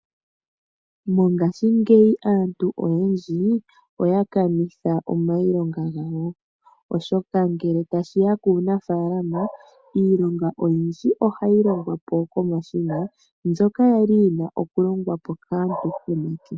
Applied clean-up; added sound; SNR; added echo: none; none; none; none.